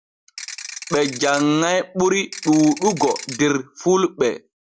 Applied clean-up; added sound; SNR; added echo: none; Ratchet, pawl / Percussion; 13 dB; none.